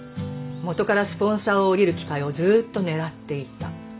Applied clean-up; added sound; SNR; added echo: none; none; none; none.